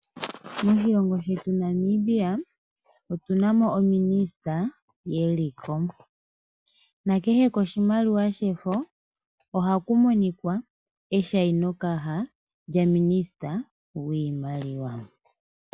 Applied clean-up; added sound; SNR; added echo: none; none; none; none.